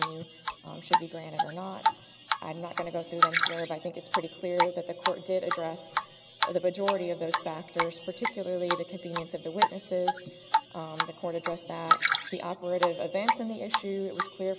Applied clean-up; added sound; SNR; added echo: none; Drip; -2 dB; none.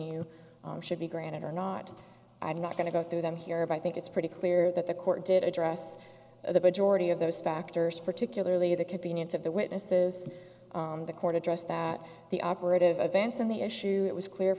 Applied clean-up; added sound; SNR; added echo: none; none; none; none.